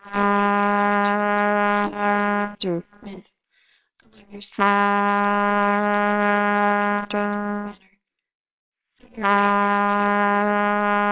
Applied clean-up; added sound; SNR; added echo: neural separator model SepFormer WHAMR!.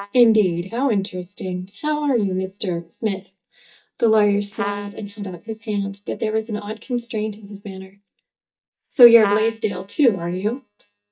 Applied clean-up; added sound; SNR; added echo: neural mask model DeepFilterNet 3.